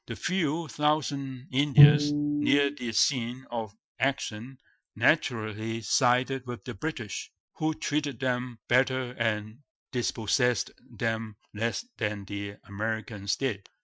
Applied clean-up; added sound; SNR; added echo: classical method Wiener filter.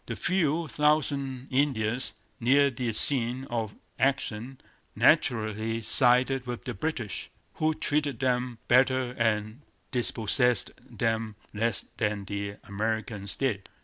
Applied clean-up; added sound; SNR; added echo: none; none; none; none.